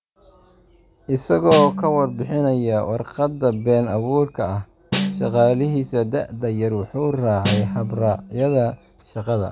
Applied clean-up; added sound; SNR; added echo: none; Snare drum; 7 dB; none.